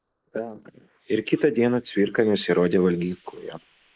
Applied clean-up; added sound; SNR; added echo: neural mask model Resemble Enhance denoiser.